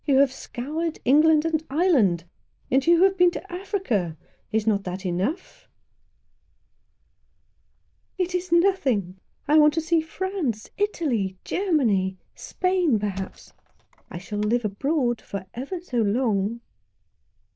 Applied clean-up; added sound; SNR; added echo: neural diffusion model UNIVERSE++.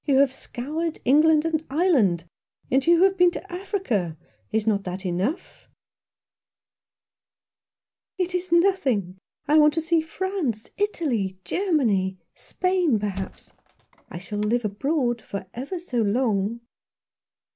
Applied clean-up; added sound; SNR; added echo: none; Thump, thud; 18 dB; none.